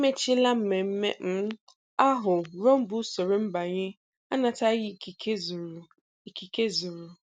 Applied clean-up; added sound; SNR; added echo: none; none; none; none.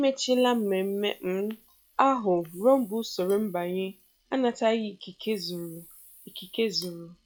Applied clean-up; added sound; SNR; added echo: classical method log-MMSE.